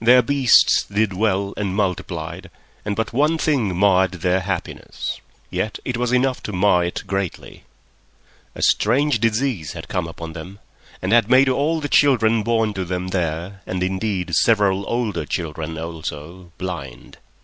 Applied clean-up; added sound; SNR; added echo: none; none; none; none.